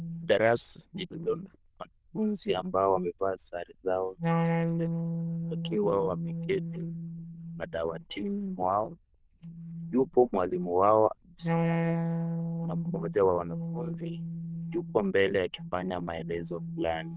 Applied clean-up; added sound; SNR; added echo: neural diffusion model UNIVERSE++.